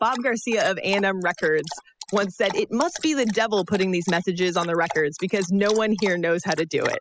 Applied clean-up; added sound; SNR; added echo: classical method spectral subtraction.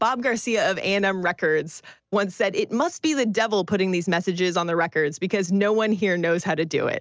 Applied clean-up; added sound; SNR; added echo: none; none; none; none.